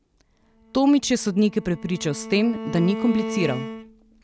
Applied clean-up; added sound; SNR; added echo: none; Bowed string instrument; 10 dB; none.